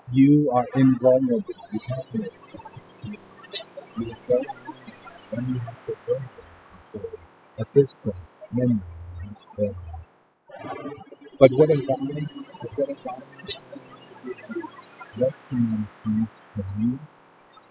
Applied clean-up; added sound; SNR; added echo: classical method spectral subtraction.